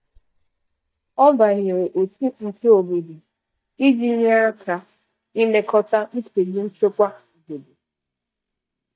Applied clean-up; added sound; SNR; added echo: neural mask model DeepFilterNet 3.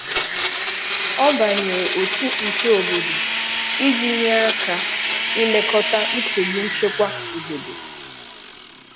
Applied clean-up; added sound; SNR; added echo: none; Domestic sounds, home sounds; 1 dB; none.